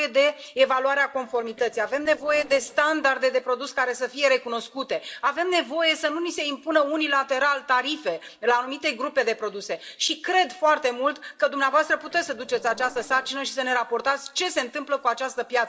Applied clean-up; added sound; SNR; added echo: neural separator model SepFormer DNS4.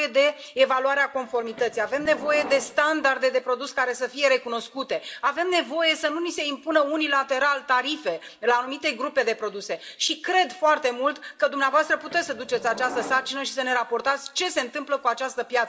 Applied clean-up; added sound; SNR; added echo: none; Subway, metro, underground; 14 dB; reverberation time 0.6 s.